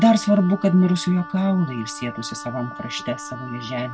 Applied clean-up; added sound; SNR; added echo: none; Wind instrument, woodwind instrument; 15 dB; none.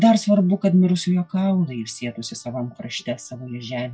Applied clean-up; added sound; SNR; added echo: classical method log-MMSE.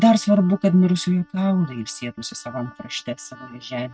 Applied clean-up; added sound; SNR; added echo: neural mask model RNNoise.